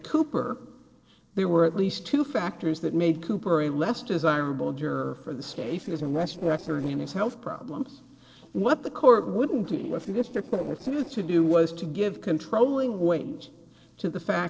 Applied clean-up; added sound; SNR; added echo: neural separator model SepFormer DNS4.